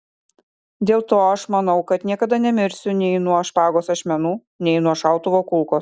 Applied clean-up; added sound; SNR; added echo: none; none; none; none.